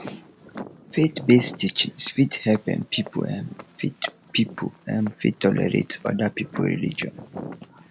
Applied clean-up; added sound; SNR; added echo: none; Walk, footsteps; 18 dB; none.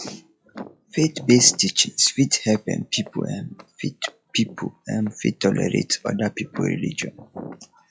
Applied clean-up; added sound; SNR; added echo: classical method log-MMSE.